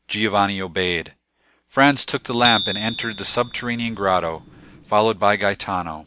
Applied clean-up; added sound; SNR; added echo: none; Bicycle bell; 8 dB; none.